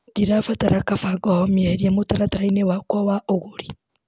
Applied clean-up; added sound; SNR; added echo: none; none; none; none.